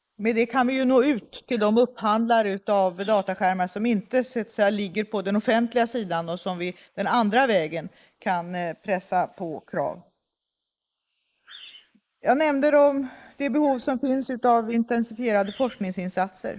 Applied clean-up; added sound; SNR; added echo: neural mask model Resemble Enhance denoiser.